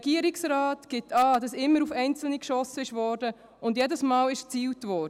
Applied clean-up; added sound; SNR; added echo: none; none; none; none.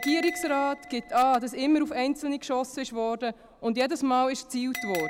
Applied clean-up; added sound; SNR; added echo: none; Bell; 14 dB; none.